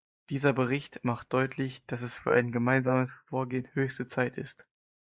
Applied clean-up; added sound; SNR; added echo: neural mask model Resemble Enhance denoiser.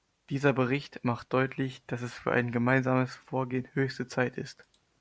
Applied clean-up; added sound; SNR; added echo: none; none; none; none.